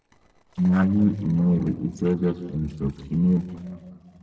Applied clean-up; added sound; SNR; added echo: neural separator model SepFormer DNS4.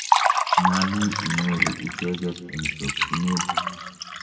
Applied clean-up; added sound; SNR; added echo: none; Liquid; -3 dB; reverberation time 1.6 s.